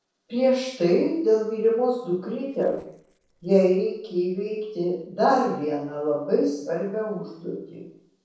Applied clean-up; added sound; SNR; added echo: neural separator model SepFormer DNS4.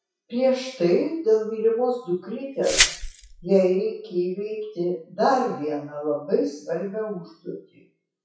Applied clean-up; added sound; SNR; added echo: classical method WPE with log-MMSE.